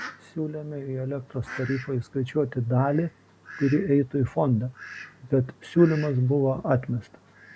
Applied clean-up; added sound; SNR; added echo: none; Fowl; 19 dB; none.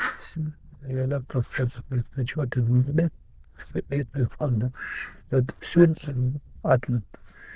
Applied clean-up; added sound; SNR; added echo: neural diffusion model UNIVERSE++.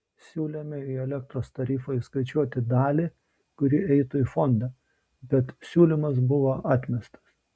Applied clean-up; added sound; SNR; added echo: none; none; none; none.